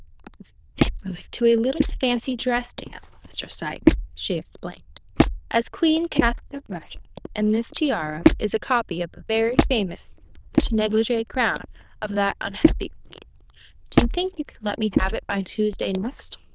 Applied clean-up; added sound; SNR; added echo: neural diffusion model UNIVERSE++.